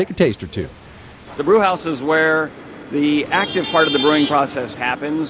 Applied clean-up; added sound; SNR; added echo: none; Traffic noise, roadway noise / Vehicle horn, car horn, honking; 8 dB; none.